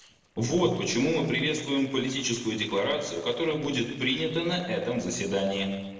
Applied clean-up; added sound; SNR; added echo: neural separator model SepFormer DNS4.